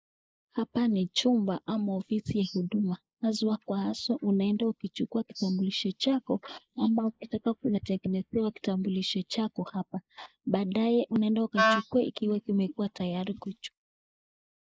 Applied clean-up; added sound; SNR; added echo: neural mask model Resemble Enhance denoiser.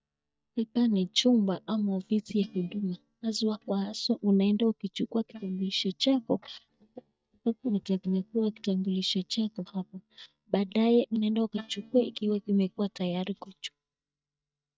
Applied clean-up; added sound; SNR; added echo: neural mask model DeepFilterNet 3.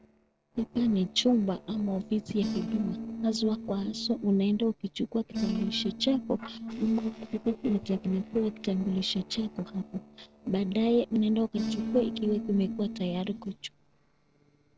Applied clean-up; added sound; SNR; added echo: neural separator model SepFormer DNS4.